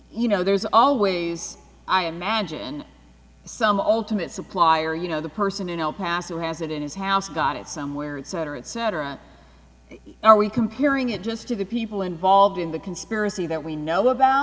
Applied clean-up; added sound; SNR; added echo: none; none; none; none.